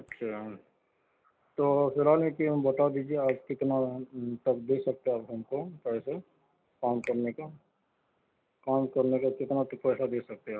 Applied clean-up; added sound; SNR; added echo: neural mask model Resemble Enhance denoiser.